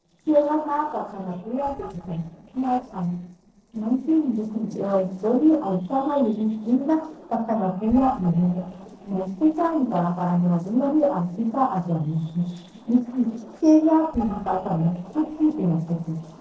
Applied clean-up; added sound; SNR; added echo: neural separator model SepFormer DNS4.